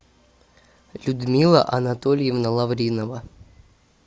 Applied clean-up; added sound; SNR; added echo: none; none; none; none.